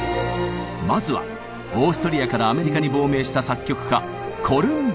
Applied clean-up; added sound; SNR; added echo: none; Piano; 15 dB; none.